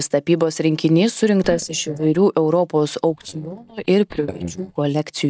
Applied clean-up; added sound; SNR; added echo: neural mask model DeepFilterNet 3.